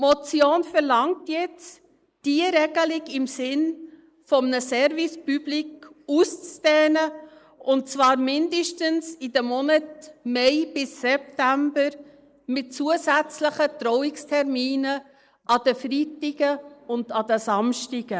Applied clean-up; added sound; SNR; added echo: neural mask model Resemble Enhance denoiser.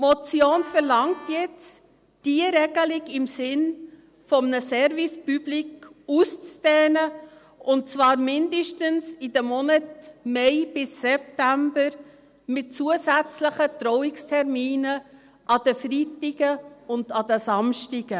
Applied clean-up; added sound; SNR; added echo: none; Wind instrument, woodwind instrument; 19 dB; none.